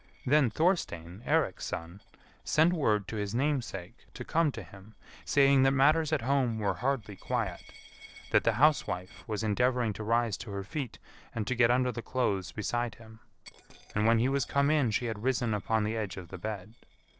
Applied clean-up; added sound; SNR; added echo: neural separator model SepFormer DNS4.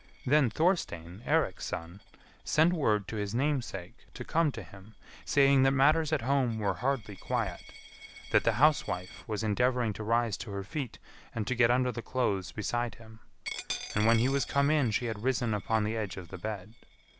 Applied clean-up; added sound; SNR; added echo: none; Coin (dropping); 19 dB; none.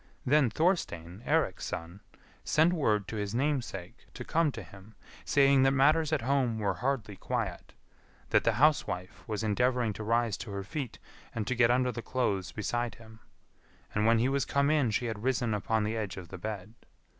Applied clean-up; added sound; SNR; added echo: none; none; none; none.